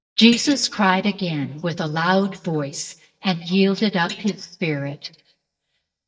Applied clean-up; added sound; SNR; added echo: neural mask model DeepFilterNet 3.